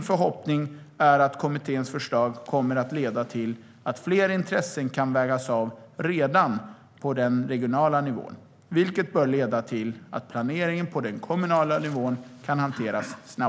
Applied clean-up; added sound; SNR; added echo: none; none; none; none.